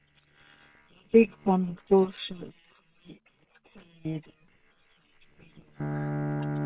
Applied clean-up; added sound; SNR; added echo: neural separator model SepFormer WHAM!.